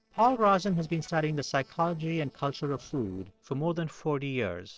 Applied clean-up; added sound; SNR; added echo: neural separator model SepFormer DNS4.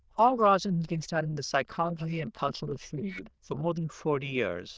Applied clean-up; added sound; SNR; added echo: neural diffusion model UNIVERSE++.